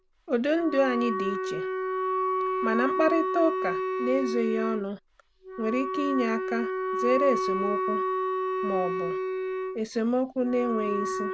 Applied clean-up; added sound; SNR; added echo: none; Wind instrument, woodwind instrument; 1 dB; none.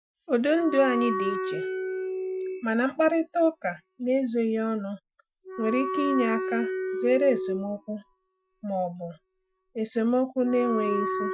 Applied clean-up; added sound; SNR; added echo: classical method Wiener filter.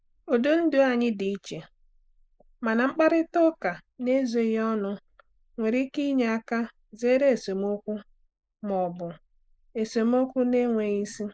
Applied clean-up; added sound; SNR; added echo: neural mask model Resemble Enhance denoiser.